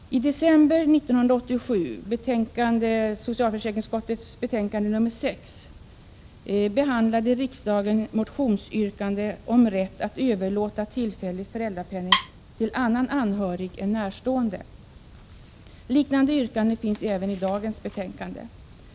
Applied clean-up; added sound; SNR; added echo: none; Wood; 3 dB; none.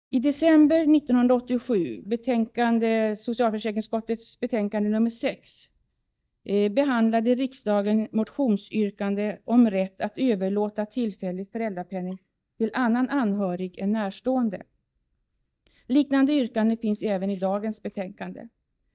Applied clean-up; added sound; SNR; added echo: neural mask model DeepFilterNet 3.